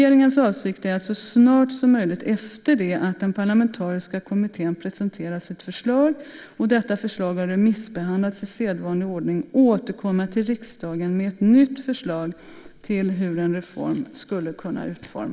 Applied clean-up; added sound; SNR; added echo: none; none; none; none.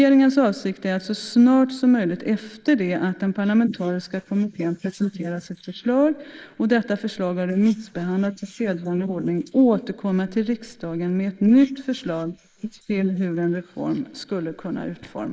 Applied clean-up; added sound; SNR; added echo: neural mask model Resemble Enhance denoiser.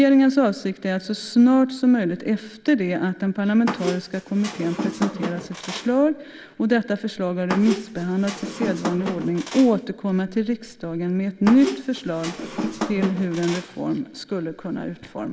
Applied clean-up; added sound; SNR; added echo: none; Squeak; 8 dB; none.